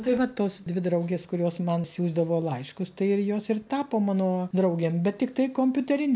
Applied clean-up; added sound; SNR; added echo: none; none; none; none.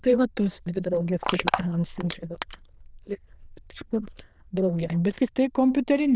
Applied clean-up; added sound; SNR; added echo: neural diffusion model UNIVERSE++.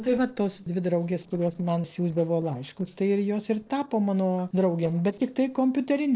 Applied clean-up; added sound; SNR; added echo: neural separator model SepFormer DNS4.